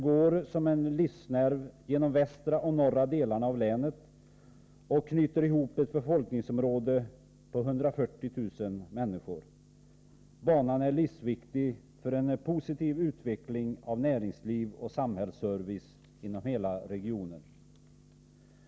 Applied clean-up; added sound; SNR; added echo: none; none; none; none.